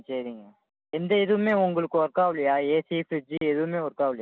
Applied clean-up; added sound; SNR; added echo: none; none; none; none.